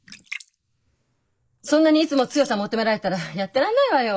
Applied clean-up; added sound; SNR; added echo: neural mask model Resemble Enhance denoiser.